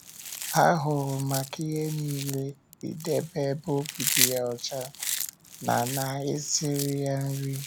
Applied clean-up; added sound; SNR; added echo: none; Chewing, mastication; 6 dB; none.